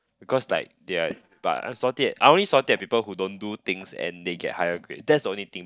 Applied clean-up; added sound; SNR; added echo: neural mask model DeepFilterNet 3.